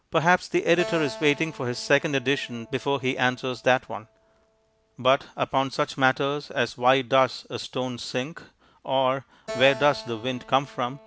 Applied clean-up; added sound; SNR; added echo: none; Keyboard (musical); 18 dB; none.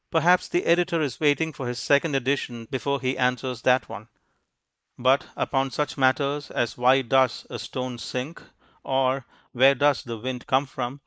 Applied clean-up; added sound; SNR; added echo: neural mask model Resemble Enhance denoiser.